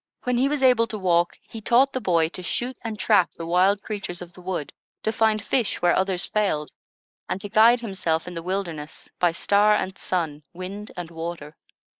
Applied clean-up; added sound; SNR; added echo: neural mask model Resemble Enhance denoiser.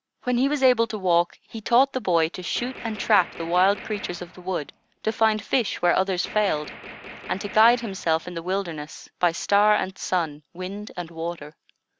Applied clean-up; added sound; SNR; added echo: none; Gunshot, gunfire; 16 dB; none.